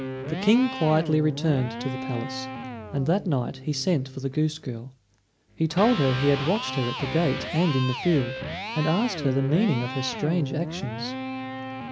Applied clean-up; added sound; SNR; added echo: none; Electric guitar; 8 dB; none.